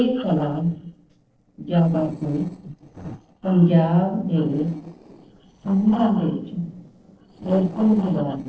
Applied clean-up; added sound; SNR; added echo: neural separator model SepFormer DNS4.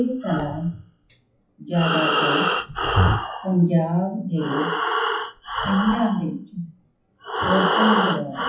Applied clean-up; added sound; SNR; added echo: classical method WPE with log-MMSE.